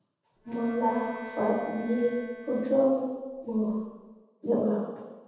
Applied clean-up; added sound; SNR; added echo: none; Bowed string instrument; 17 dB; reverberation time 1.1 s.